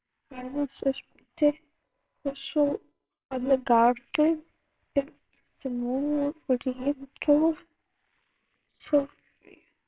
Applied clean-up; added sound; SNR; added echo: neural separator model SepFormer WHAMR!.